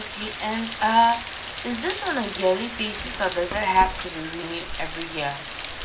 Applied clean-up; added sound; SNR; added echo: none; Rain; 5 dB; none.